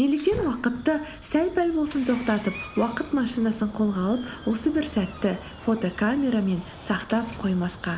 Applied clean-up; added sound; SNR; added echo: none; Door + Fire; 15 dB; none.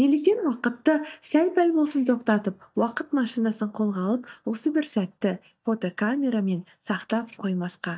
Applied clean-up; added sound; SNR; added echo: neural mask model DeepFilterNet 3.